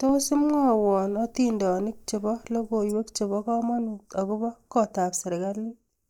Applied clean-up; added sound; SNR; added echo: neural mask model DeepFilterNet 3.